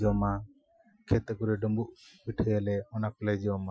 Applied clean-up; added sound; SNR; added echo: classical method Wiener filter.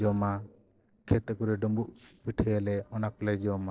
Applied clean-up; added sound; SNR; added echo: neural separator model SepFormer DNS4.